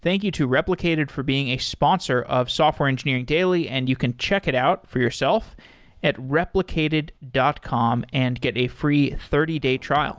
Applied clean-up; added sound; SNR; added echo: none; none; none; none.